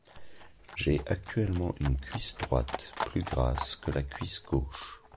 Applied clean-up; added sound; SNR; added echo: none; Livestock, farm animals, working animals; 13 dB; none.